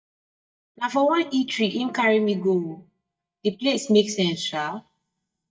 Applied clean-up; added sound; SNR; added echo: neural mask model DeepFilterNet 3.